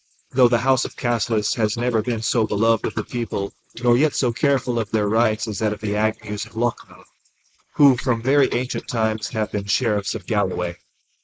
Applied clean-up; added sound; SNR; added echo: neural mask model Resemble Enhance denoiser.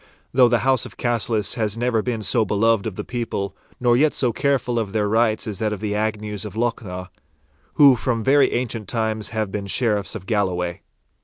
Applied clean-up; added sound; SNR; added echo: none; none; none; none.